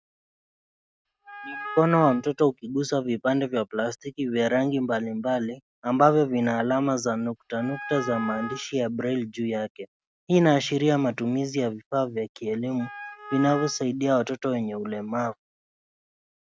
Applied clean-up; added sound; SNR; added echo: neural mask model RNNoise.